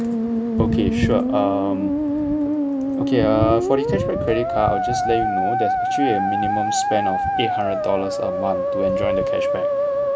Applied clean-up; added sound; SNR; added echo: none; Musical instrument; -2 dB; none.